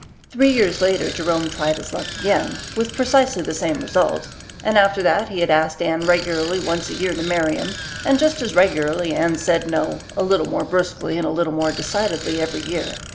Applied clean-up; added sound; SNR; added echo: none; Bicycle; 13 dB; none.